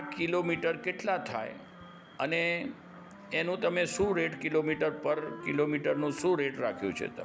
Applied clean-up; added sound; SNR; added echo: none; Wind instrument, woodwind instrument; 15 dB; none.